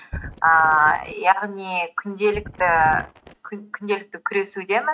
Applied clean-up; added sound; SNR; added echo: neural mask model RNNoise.